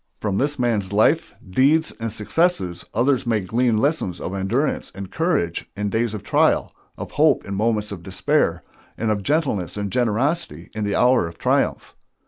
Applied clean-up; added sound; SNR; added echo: none; none; none; none.